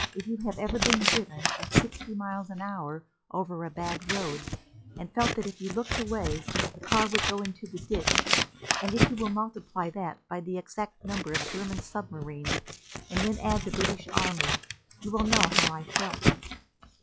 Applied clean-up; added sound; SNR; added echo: classical method log-MMSE.